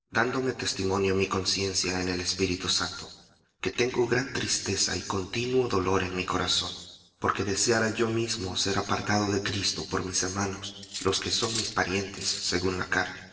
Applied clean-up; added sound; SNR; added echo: neural separator model SepFormer DNS4.